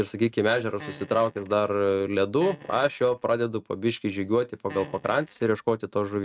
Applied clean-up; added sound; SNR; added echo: neural mask model RNNoise.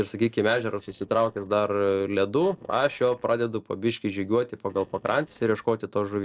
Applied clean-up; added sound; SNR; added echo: neural separator model SepFormer DNS4.